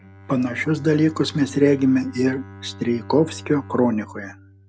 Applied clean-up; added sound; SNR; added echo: none; Bowed string instrument; 19 dB; none.